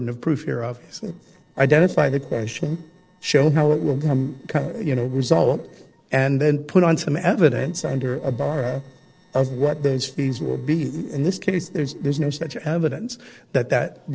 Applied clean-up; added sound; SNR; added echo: neural separator model SepFormer DNS4.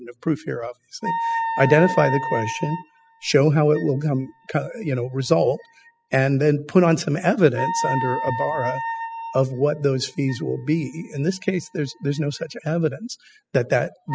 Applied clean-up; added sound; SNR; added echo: classical method spectral subtraction.